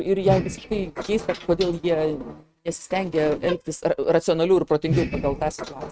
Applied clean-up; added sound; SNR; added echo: neural mask model RNNoise.